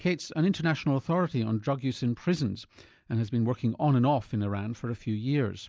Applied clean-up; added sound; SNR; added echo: none; none; none; none.